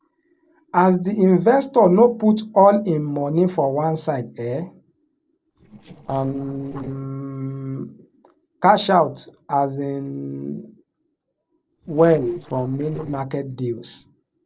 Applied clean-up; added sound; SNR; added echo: neural separator model SepFormer DNS4.